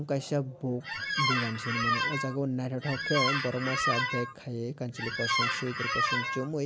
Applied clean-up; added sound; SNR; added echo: none; Squeak; -2 dB; none.